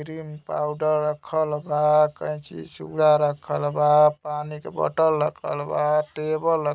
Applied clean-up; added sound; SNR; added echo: none; none; none; none.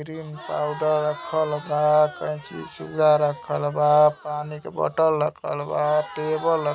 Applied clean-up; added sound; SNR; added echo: none; Crowd; 17 dB; none.